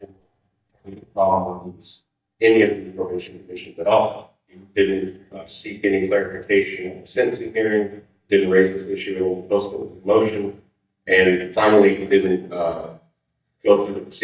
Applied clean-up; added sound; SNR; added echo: neural mask model DeepFilterNet 3.